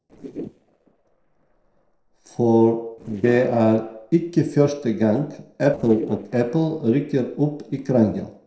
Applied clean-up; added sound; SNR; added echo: neural separator model SepFormer DNS4.